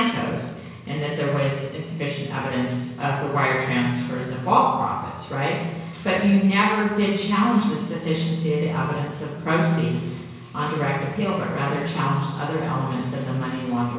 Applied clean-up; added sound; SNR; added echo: none; Bell; 18 dB; reverberation time 1.0 s.